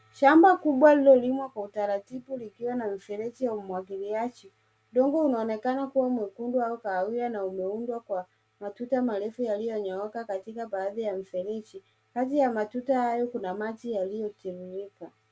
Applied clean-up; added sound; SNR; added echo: none; none; none; none.